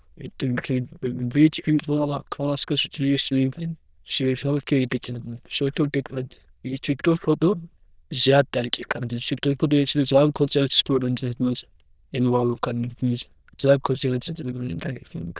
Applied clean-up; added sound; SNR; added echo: neural diffusion model UNIVERSE++.